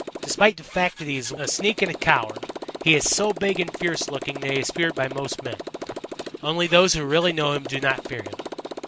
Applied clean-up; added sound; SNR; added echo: none; Motorcycle; 10 dB; none.